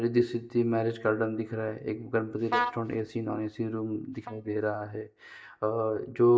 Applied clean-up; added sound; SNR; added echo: neural mask model DeepFilterNet 3.